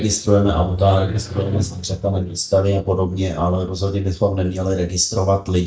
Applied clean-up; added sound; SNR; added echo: neural mask model DeepFilterNet 3.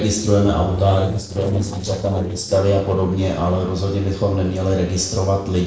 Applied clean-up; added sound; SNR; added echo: neural separator model SepFormer DNS4.